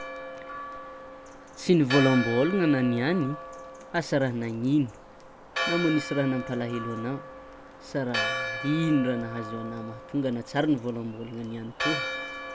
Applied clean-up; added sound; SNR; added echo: none; Church bell; 8 dB; none.